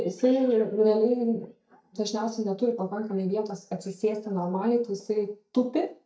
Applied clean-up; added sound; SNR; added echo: neural mask model DeepFilterNet 3.